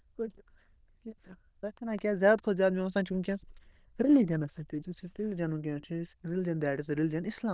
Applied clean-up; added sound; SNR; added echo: neural diffusion model UNIVERSE++.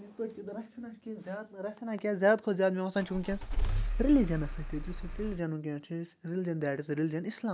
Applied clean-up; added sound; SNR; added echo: none; Engine starting / Car; 1 dB; none.